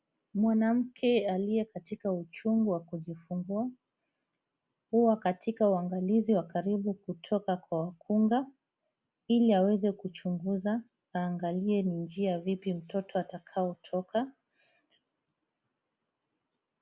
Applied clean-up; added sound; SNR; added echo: none; none; none; none.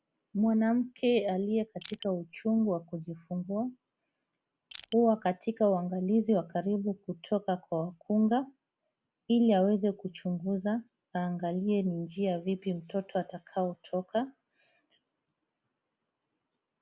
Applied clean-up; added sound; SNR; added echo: none; Crushing; 18 dB; none.